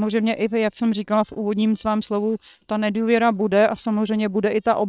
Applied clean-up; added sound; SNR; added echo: neural separator model SepFormer WHAM!.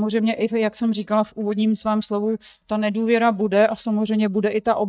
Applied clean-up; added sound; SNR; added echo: neural mask model DeepFilterNet 3.